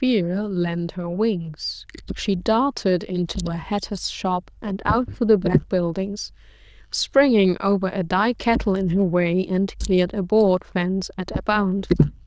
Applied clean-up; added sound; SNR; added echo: neural diffusion model UNIVERSE++.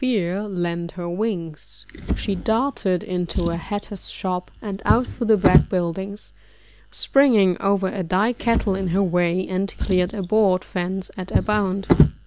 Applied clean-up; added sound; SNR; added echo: none; Drawer open or close; 4 dB; none.